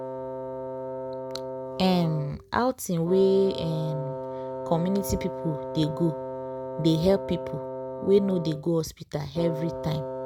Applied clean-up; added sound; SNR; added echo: none; Wind instrument, woodwind instrument; 7 dB; none.